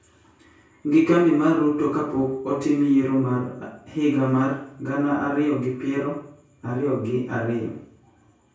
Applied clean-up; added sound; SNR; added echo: none; none; none; reverberation time 0.6 s.